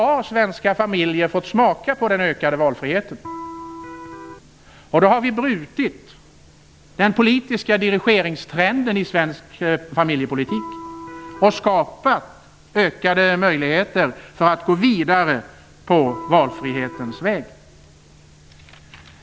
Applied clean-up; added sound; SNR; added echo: none; Electric guitar; 13 dB; none.